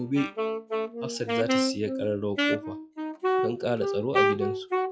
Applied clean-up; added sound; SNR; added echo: classical method log-MMSE.